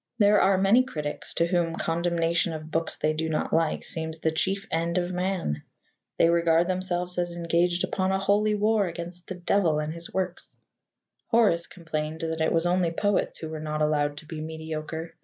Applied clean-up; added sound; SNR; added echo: none; none; none; none.